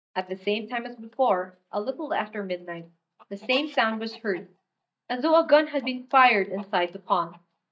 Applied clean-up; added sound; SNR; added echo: neural mask model DeepFilterNet 3.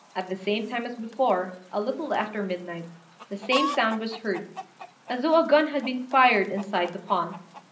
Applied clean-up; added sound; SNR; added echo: none; Chicken, rooster; 14 dB; reverberation time 0.5 s.